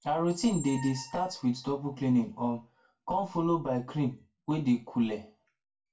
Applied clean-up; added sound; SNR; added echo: none; Squeak; 18 dB; reverberation time 0.2 s.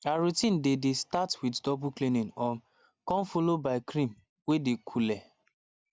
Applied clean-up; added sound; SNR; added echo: none; none; none; none.